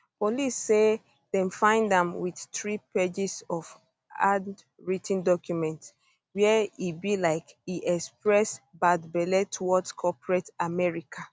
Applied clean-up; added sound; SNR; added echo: none; none; none; none.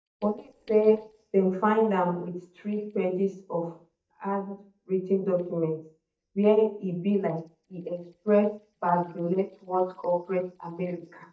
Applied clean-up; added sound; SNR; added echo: neural mask model DeepFilterNet 3.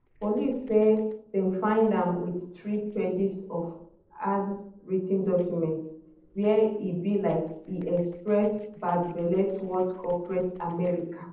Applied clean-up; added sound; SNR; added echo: neural separator model SepFormer DNS4.